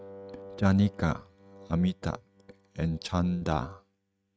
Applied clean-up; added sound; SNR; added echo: neural mask model RNNoise.